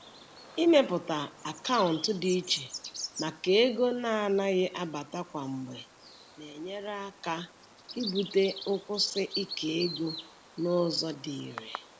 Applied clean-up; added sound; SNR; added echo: none; Bird vocalization, bird call, bird song; 14 dB; none.